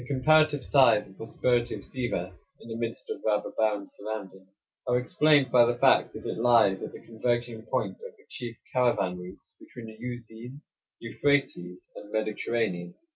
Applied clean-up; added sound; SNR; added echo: none; none; none; none.